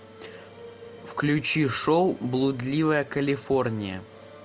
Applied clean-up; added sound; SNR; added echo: none; none; none; none.